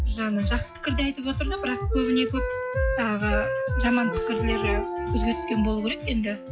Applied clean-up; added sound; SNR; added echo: classical method log-MMSE.